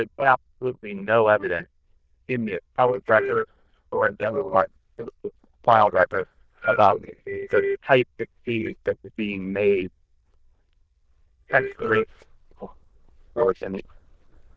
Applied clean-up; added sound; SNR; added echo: neural diffusion model UNIVERSE++.